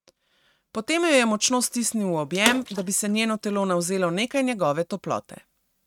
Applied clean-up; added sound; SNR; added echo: neural mask model RNNoise.